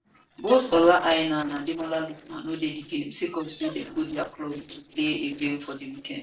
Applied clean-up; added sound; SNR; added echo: neural separator model SepFormer DNS4.